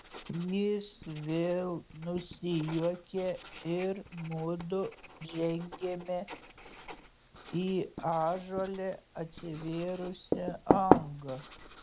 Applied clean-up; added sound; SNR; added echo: none; Writing; 2 dB; none.